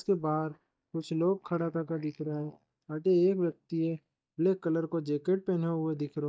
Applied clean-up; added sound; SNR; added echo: neural mask model DeepFilterNet 3.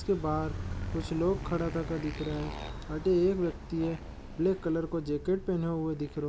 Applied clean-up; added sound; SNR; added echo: none; Motorcycle; 20 dB; none.